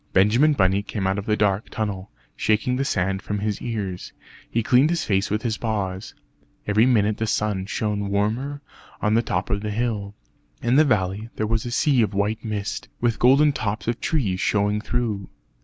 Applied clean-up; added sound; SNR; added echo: none; none; none; none.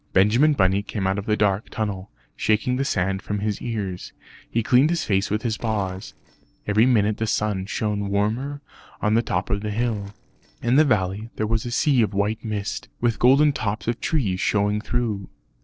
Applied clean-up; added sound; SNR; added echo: neural separator model SepFormer DNS4.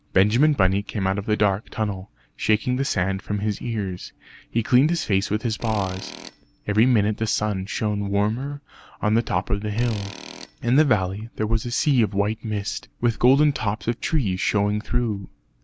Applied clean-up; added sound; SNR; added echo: none; Tools; 18 dB; none.